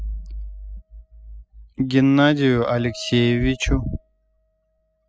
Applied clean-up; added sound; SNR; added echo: classical method spectral subtraction.